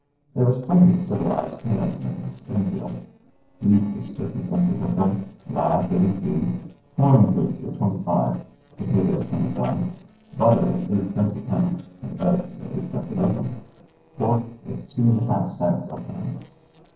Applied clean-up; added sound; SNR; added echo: neural separator model SepFormer DNS4.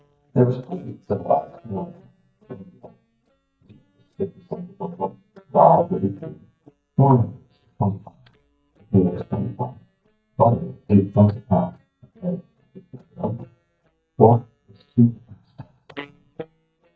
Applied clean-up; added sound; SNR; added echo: neural mask model DeepFilterNet 3.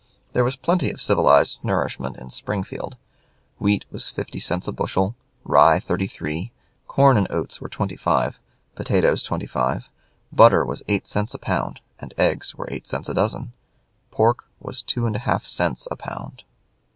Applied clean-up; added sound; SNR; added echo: none; none; none; none.